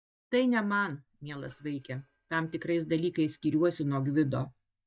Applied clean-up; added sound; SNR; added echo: neural mask model DeepFilterNet 3.